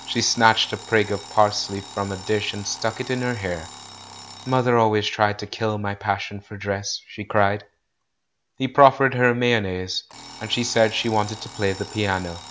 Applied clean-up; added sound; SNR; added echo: none; Alarm; 19 dB; none.